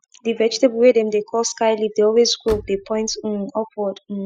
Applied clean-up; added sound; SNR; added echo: classical method spectral subtraction.